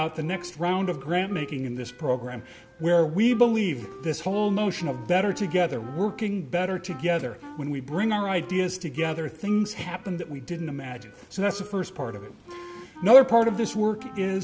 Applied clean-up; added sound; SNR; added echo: none; Wind instrument, woodwind instrument; 19 dB; none.